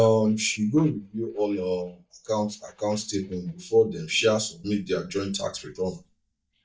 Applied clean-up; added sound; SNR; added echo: neural mask model DeepFilterNet 3.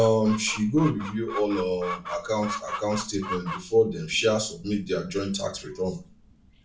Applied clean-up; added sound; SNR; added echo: none; Chicken, rooster; 13 dB; reverberation time 0.3 s.